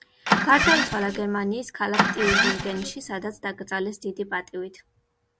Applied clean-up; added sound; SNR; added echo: none; Engine starting; -3 dB; none.